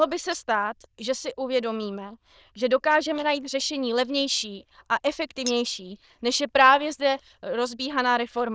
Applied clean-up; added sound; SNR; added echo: neural diffusion model UNIVERSE++.